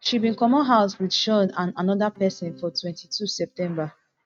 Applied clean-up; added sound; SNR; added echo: neural mask model RNNoise.